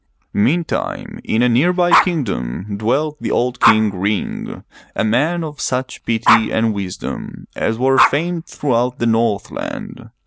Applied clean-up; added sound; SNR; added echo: none; Dog; 5 dB; none.